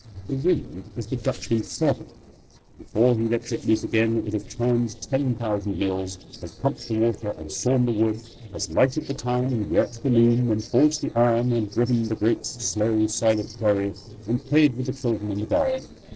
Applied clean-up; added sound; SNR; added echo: neural separator model SepFormer DNS4.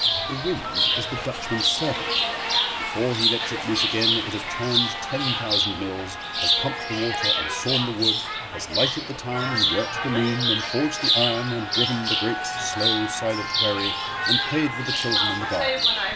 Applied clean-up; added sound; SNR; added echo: none; Chirp, tweet; -4 dB; none.